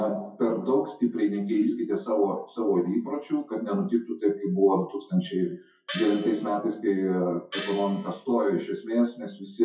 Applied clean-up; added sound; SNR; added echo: classical method WPE with log-MMSE.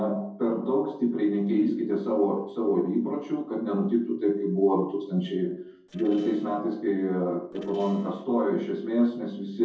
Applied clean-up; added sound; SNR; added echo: neural separator model SepFormer DNS4.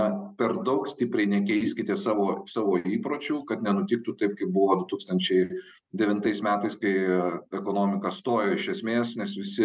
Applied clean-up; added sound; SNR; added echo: none; none; none; none.